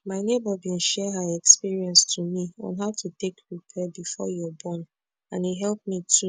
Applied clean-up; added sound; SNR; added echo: none; none; none; none.